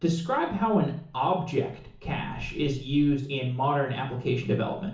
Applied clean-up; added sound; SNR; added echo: none; none; none; reverberation time 0.8 s.